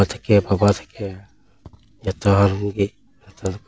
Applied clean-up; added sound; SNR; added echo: none; none; none; none.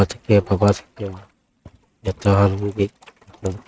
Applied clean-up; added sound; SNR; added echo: neural mask model RNNoise.